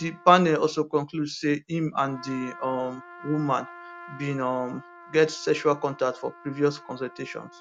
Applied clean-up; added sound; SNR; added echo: none; Trumpet; 20 dB; none.